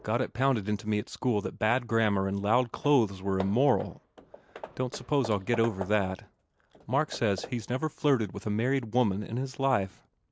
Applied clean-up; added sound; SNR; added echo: none; Hammer / Wood; 19 dB; none.